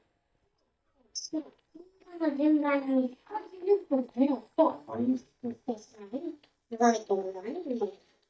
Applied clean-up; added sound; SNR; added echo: neural mask model DeepFilterNet 3.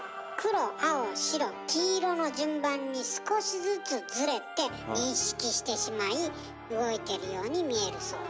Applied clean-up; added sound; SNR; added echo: none; none; none; none.